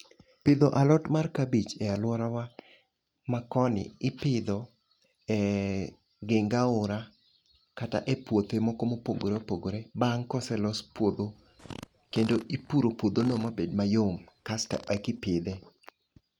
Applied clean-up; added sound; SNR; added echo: none; Fart; 18 dB; none.